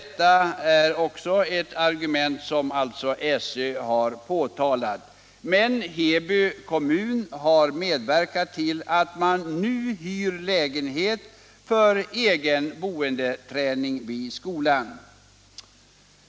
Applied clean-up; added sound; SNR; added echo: none; none; none; none.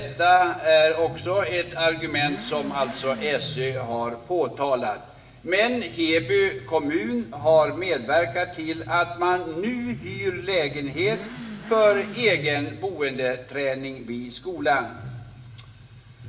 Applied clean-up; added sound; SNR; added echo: none; Motorcycle / Accelerating, revving, vroom; 15 dB; reverberation time 1.4 s.